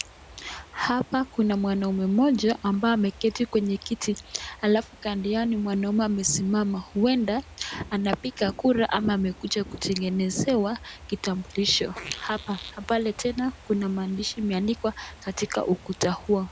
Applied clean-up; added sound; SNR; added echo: none; Fireworks / Ocean + Fart; 18 dB; none.